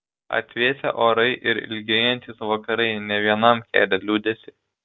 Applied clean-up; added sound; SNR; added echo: none; none; none; none.